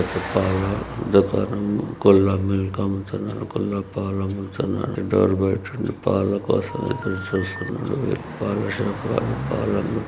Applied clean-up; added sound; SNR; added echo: none; Car passing by + Telephone; 13 dB; none.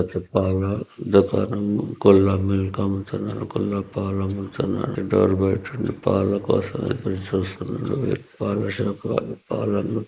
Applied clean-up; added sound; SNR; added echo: neural mask model Resemble Enhance denoiser.